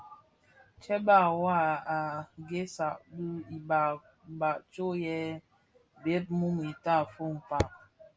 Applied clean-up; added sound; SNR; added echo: none; none; none; none.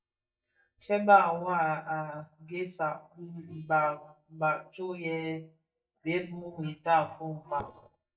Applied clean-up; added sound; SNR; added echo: neural mask model DeepFilterNet 3.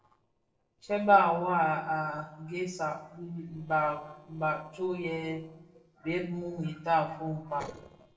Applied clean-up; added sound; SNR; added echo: neural separator model SepFormer DNS4.